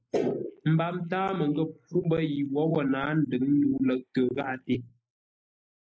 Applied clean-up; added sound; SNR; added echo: neural mask model Resemble Enhance denoiser.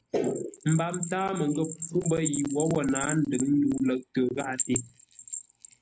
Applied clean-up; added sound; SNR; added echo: none; Bell; 10 dB; none.